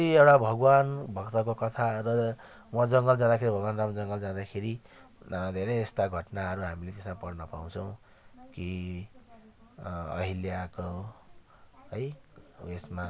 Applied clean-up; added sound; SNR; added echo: none; none; none; none.